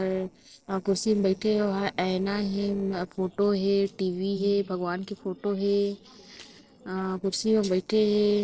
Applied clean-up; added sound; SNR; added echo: neural separator model SepFormer DNS4.